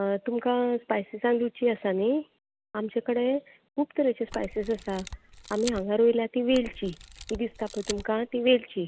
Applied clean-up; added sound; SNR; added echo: none; Camera; 15 dB; none.